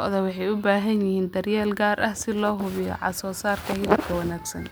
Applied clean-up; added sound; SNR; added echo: none; none; none; none.